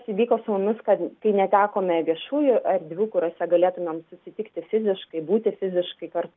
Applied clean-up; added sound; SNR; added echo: none; none; none; none.